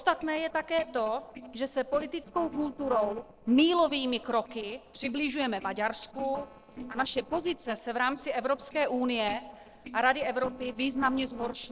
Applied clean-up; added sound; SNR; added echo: neural separator model SepFormer DNS4.